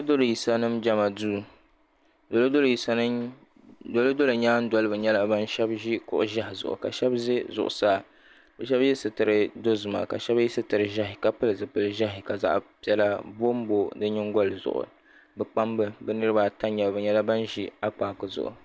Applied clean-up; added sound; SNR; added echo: none; none; none; none.